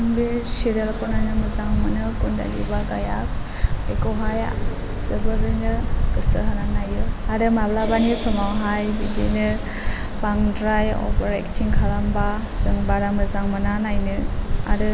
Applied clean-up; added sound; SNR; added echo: none; none; none; none.